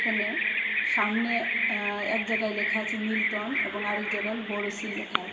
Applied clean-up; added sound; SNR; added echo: none; Bird vocalization, bird call, bird song; -3 dB; reverberation time 2.3 s.